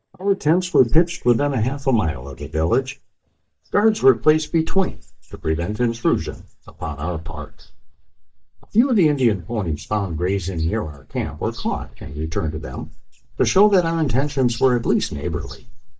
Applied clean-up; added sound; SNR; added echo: neural mask model DeepFilterNet 3.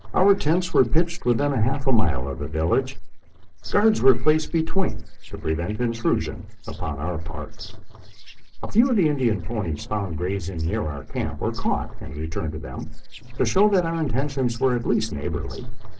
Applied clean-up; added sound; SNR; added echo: neural separator model SepFormer DNS4.